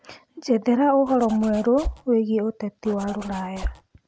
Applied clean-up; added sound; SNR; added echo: none; Zipper (clothing); 10 dB; none.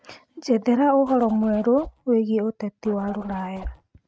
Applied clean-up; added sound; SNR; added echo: neural mask model RNNoise.